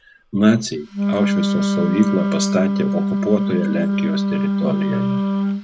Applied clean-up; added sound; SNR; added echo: none; Wind instrument, woodwind instrument; -2 dB; none.